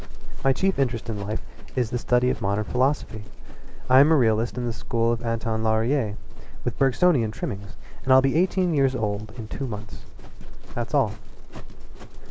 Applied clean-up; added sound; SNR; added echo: none; Livestock, farm animals, working animals; 2 dB; none.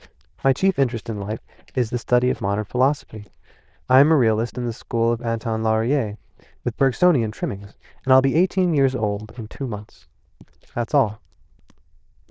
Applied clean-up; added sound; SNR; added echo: neural diffusion model UNIVERSE++.